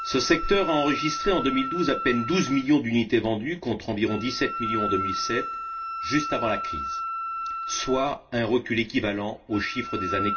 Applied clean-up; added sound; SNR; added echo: none; Wind instrument, woodwind instrument; 6 dB; reverberation time 0.2 s.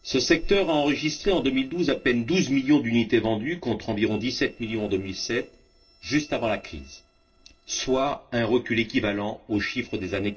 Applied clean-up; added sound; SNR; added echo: neural separator model SepFormer DNS4.